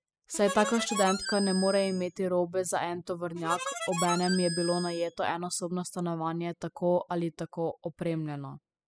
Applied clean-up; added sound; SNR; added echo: classical method spectral subtraction.